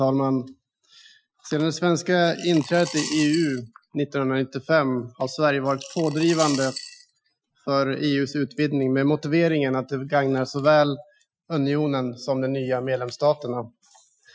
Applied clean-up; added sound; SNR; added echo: classical method Wiener filter.